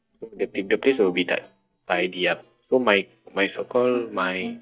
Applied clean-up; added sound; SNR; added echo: neural mask model DeepFilterNet 3.